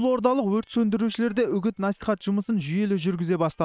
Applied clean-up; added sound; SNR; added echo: neural separator model SepFormer WHAM!.